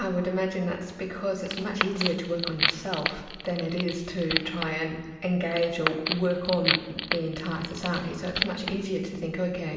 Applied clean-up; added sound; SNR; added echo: none; Wood; 3 dB; reverberation time 1.3 s.